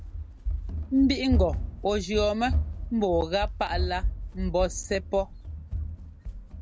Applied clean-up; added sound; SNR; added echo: none; Run; 3 dB; none.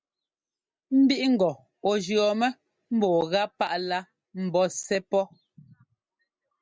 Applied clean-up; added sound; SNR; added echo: none; none; none; none.